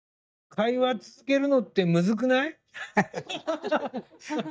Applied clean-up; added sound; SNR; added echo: neural mask model DeepFilterNet 3.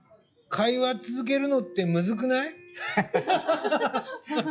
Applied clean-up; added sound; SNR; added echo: classical method log-MMSE.